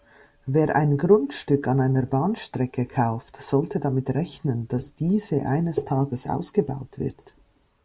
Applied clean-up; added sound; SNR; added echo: none; none; none; none.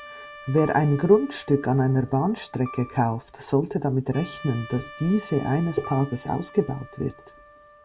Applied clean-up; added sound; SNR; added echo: none; Trumpet + Piano; 19 dB; none.